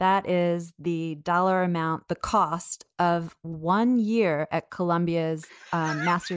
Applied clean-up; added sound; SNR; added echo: none; none; none; none.